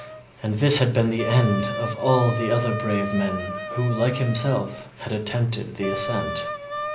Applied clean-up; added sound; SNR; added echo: none; Wind instrument, woodwind instrument; 8 dB; reverberation time 0.5 s.